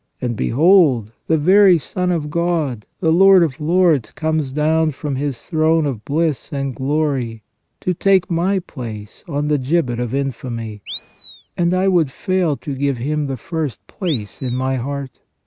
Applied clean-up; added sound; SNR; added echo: neural mask model Resemble Enhance denoiser.